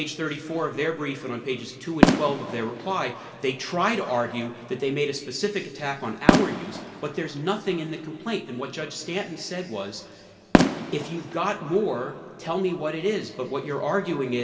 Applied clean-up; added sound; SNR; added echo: none; Fireworks; 1 dB; reverberation time 2.3 s.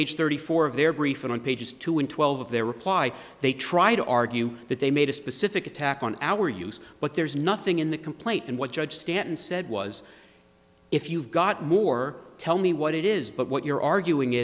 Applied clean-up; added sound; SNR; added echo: none; none; none; none.